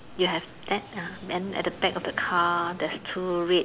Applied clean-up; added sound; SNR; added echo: none; Fixed-wing aircraft, airplane; 18 dB; none.